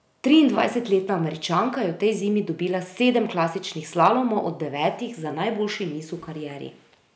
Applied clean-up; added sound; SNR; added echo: none; none; none; none.